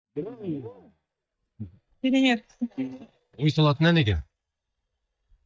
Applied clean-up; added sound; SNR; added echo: neural mask model DeepFilterNet 3.